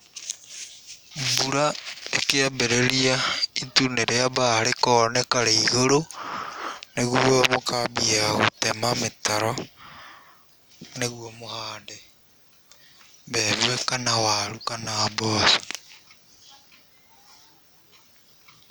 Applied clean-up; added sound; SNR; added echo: none; none; none; none.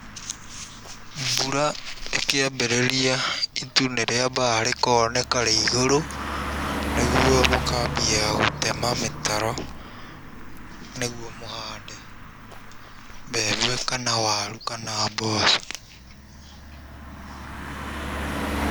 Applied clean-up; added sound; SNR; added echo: none; Car passing by; 7 dB; none.